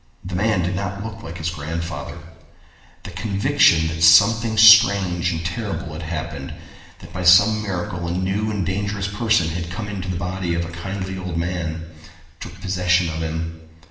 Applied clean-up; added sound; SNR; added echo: none; none; none; reverberation time 1.0 s.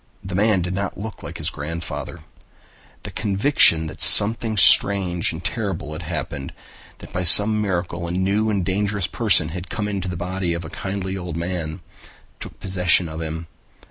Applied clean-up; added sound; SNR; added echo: none; none; none; none.